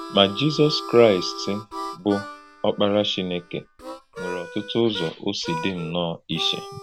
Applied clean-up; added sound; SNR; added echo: none; Harmonica; 13 dB; none.